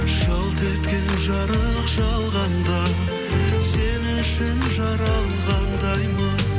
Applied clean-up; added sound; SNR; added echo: none; Acoustic guitar / Strum; 18 dB; none.